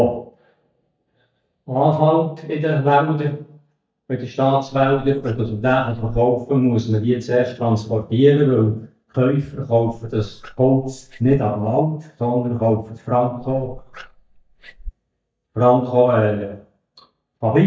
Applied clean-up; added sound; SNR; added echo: neural mask model DeepFilterNet 3.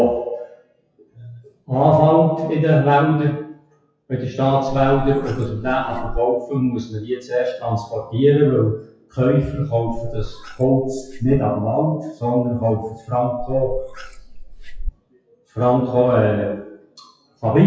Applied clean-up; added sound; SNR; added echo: classical method WPE with log-MMSE.